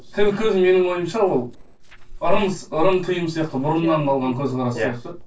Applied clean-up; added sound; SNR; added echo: neural separator model SepFormer DNS4.